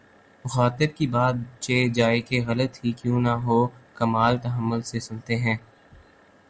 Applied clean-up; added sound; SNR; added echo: none; none; none; none.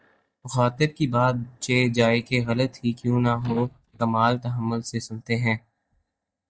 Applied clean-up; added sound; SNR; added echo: neural mask model DeepFilterNet 3.